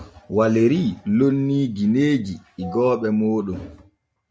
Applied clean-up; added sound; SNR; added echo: none; none; none; none.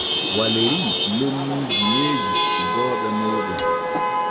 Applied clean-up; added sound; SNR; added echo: none; Cutlery, silverware + Chatter / Traffic noise, roadway noise / Vehicle horn, car horn, honking / Engine; -4 dB; none.